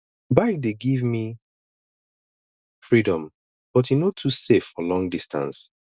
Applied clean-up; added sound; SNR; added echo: none; none; none; none.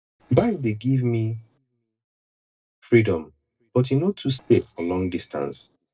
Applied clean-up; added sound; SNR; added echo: neural separator model SepFormer DNS4.